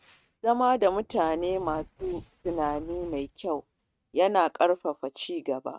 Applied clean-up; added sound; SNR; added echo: neural mask model RNNoise.